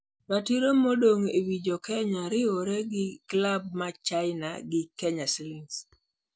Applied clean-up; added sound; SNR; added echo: none; none; none; none.